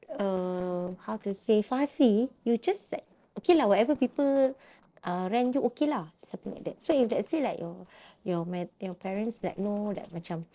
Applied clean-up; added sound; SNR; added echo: neural separator model SepFormer DNS4.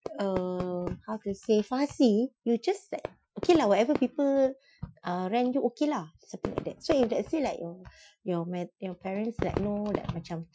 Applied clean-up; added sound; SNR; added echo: classical method Wiener filter.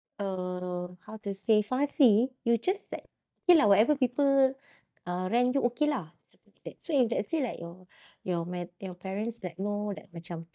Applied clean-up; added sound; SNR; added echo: neural mask model DeepFilterNet 3.